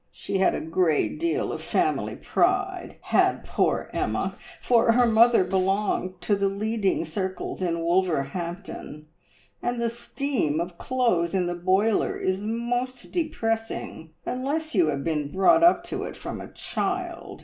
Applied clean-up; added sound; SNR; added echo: none; Drum kit; 18 dB; reverberation time 0.2 s.